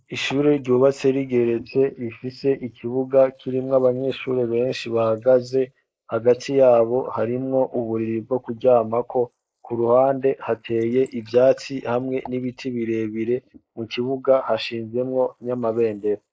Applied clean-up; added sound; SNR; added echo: neural mask model Resemble Enhance denoiser.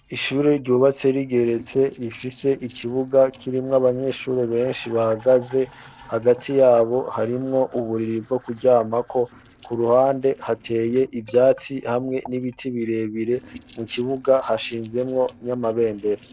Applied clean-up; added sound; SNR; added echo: neural separator model SepFormer DNS4.